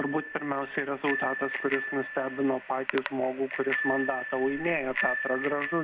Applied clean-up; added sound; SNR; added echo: none; Bicycle bell; 5 dB; none.